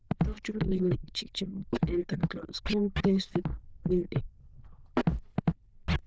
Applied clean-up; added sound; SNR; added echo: neural diffusion model UNIVERSE++.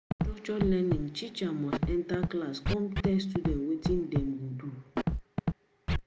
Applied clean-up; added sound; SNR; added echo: none; Scratching (performance technique); 1 dB; none.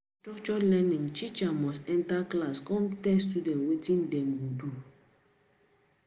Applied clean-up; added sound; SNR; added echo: none; none; none; none.